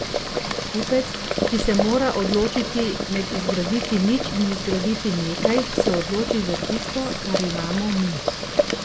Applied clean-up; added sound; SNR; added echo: none; Boiling; 2 dB; none.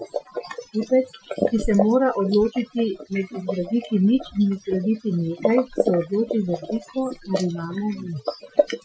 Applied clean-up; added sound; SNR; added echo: classical method Wiener filter.